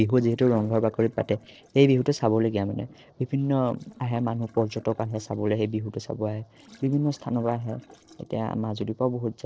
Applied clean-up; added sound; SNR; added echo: neural separator model SepFormer DNS4.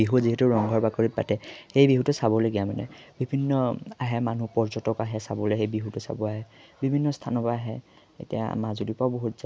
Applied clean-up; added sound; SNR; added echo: none; none; none; none.